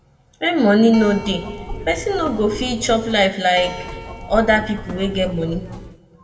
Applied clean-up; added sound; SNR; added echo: none; Keyboard (musical); 12 dB; reverberation time 1.2 s.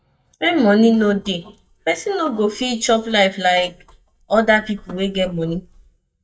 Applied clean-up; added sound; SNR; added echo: neural mask model DeepFilterNet 3.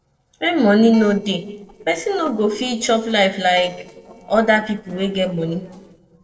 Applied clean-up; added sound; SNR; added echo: neural separator model SepFormer DNS4.